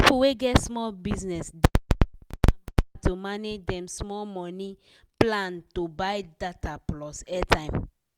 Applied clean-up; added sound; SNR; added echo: none; none; none; none.